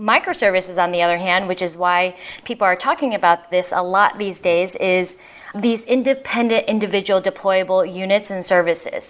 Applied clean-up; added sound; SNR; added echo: none; none; none; none.